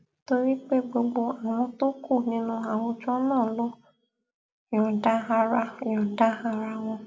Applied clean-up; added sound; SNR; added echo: none; none; none; none.